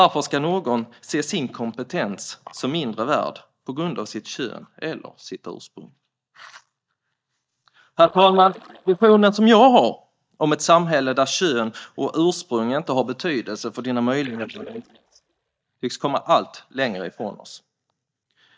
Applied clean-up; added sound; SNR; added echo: neural mask model DeepFilterNet 3.